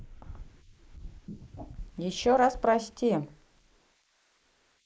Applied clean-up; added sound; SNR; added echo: neural mask model Resemble Enhance denoiser.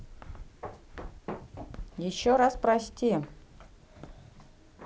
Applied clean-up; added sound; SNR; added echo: none; Walk, footsteps + Breathing; 16 dB; none.